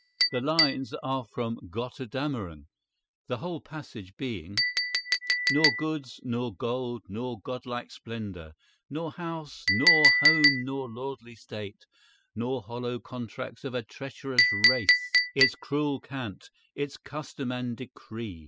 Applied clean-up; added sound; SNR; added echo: classical method spectral subtraction.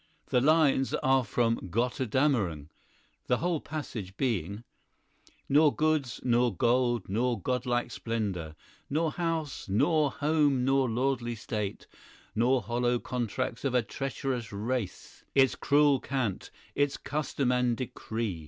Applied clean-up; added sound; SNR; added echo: none; none; none; none.